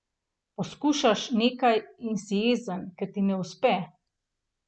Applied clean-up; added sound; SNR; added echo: none; none; none; none.